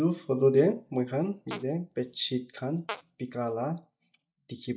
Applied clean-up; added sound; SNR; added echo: neural mask model DeepFilterNet 3.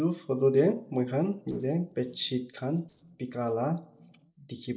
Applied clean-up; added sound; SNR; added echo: neural separator model SepFormer DNS4.